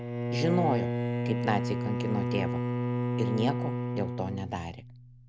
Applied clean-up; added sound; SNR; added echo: none; Bowed string instrument; -2 dB; none.